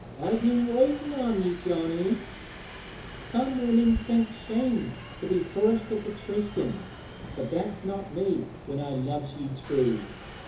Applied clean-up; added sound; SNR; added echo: none; Subway, metro, underground; 13 dB; reverberation time 0.7 s.